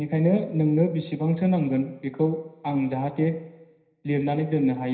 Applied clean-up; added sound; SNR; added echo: none; none; none; reverberation time 0.9 s.